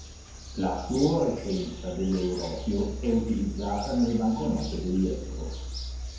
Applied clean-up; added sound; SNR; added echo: none; Bird vocalization, bird call, bird song; 8 dB; reverberation time 0.9 s.